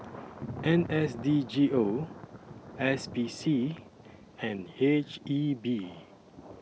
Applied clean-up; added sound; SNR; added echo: none; Thunder; 14 dB; none.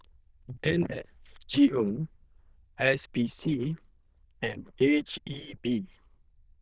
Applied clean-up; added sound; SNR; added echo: neural diffusion model UNIVERSE++.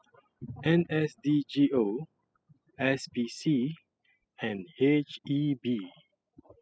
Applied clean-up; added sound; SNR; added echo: classical method spectral subtraction.